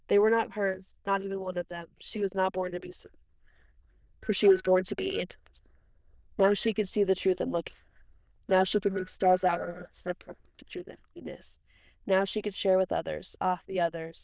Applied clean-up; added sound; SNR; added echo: neural diffusion model UNIVERSE++.